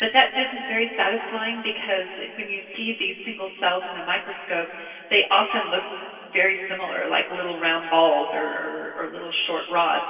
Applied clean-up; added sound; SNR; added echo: none; Bicycle bell; 14 dB; reverberation time 2.6 s.